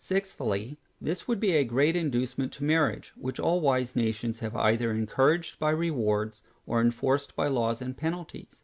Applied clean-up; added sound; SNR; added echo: none; none; none; none.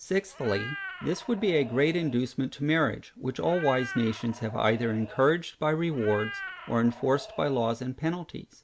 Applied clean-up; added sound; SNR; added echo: none; Meow; 13 dB; none.